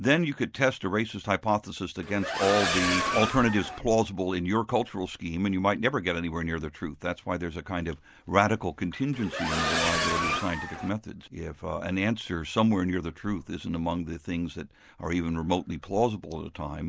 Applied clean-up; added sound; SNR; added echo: none; Accelerating, revving, vroom; 1 dB; none.